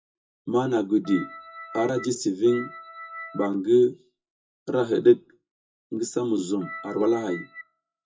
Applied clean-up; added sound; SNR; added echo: classical method WPE with log-MMSE.